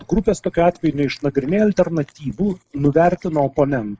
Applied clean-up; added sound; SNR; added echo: neural mask model Resemble Enhance denoiser.